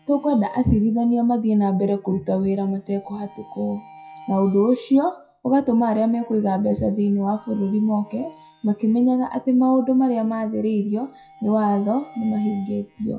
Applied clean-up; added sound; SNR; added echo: classical method WPE with log-MMSE.